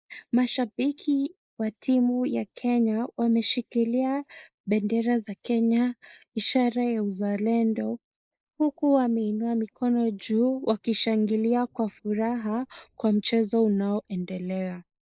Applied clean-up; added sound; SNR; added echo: neural mask model Resemble Enhance denoiser.